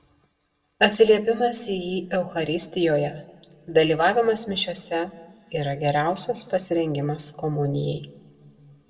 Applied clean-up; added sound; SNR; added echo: none; none; none; reverberation time 1.1 s.